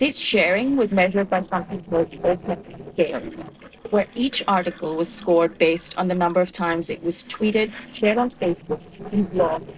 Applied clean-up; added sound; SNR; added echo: neural separator model SepFormer DNS4.